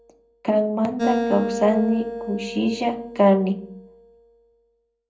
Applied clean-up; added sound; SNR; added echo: none; Acoustic guitar; 7 dB; reverberation time 0.5 s.